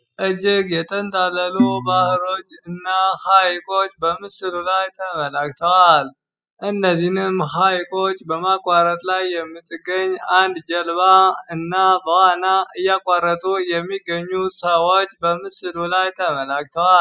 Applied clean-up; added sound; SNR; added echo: classical method spectral subtraction.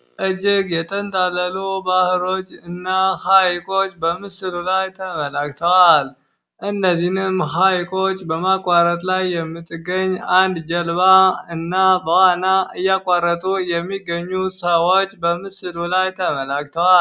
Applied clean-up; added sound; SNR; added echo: none; none; none; none.